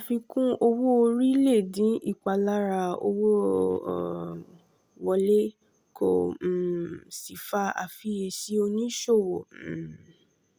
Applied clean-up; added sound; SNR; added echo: none; none; none; none.